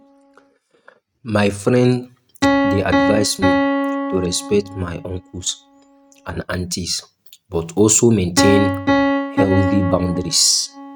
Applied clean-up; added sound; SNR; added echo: neural mask model RNNoise.